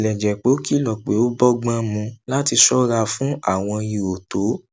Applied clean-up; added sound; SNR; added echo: none; none; none; none.